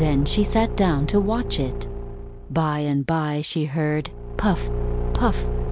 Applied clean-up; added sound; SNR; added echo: none; Engine / Car; 3 dB; none.